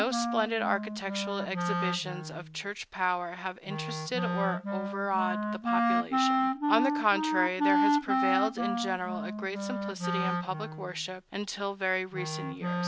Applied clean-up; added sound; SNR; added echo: none; Wind instrument, woodwind instrument; -2 dB; none.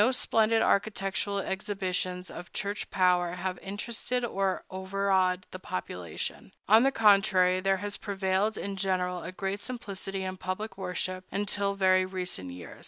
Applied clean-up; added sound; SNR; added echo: none; none; none; none.